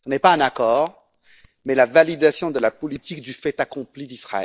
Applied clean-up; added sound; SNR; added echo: neural mask model DeepFilterNet 3.